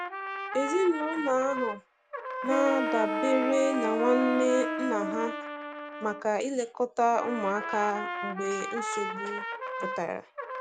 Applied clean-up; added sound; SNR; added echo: none; Wind instrument, woodwind instrument + Trumpet; 4 dB; none.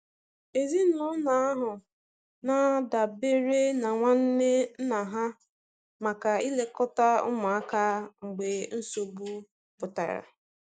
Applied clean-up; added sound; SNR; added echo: none; none; none; none.